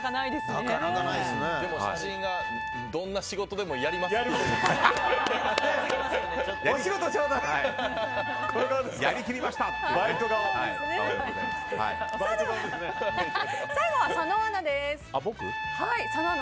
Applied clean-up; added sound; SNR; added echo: none; Trumpet; 5 dB; none.